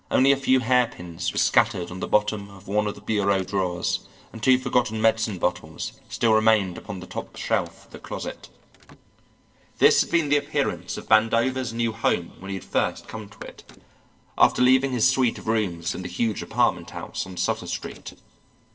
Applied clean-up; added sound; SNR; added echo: neural separator model SepFormer DNS4.